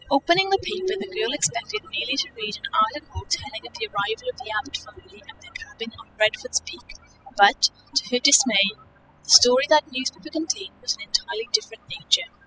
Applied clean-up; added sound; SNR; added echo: classical method spectral subtraction.